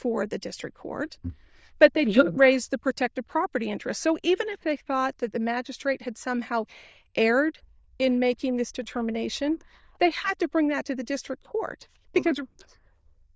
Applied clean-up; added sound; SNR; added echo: neural diffusion model UNIVERSE++.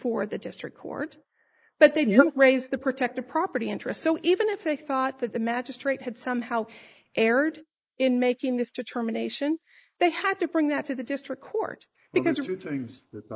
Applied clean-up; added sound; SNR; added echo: neural mask model Resemble Enhance denoiser.